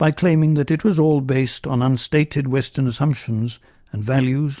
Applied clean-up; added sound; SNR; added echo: none; none; none; none.